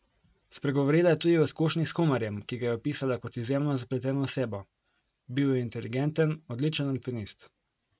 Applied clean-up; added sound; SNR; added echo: none; none; none; none.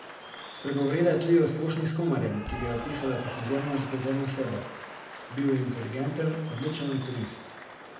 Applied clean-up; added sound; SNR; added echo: none; Applause / Cheering; 12 dB; reverberation time 0.8 s.